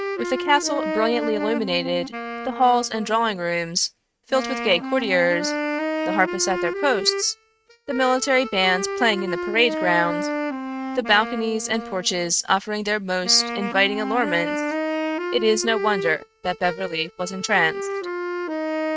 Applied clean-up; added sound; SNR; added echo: neural mask model RNNoise.